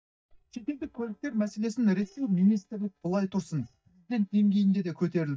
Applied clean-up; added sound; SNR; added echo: neural mask model DeepFilterNet 3.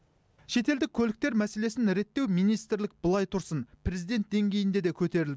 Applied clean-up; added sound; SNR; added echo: none; none; none; none.